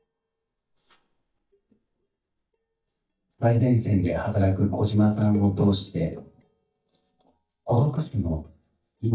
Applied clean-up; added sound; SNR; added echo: neural mask model DeepFilterNet 3.